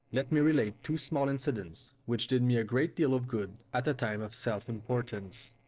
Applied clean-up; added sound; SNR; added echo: neural separator model SepFormer DNS4.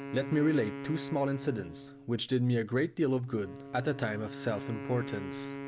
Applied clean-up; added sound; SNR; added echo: none; Wind instrument, woodwind instrument; 10 dB; none.